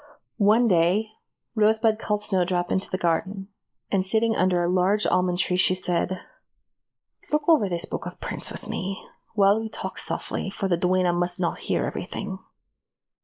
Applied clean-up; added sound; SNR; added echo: neural mask model Resemble Enhance denoiser.